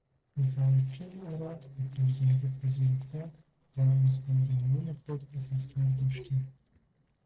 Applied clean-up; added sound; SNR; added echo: neural separator model SepFormer DNS4.